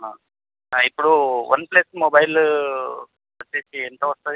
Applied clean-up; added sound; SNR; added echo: none; none; none; none.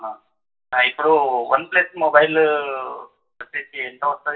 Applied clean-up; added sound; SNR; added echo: none; none; none; reverberation time 0.2 s.